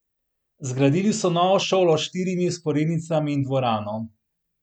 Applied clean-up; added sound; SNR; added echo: none; none; none; none.